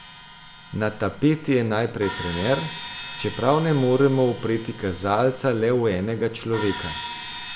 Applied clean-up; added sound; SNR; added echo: none; Crash cymbal; 13 dB; reverberation time 1.8 s.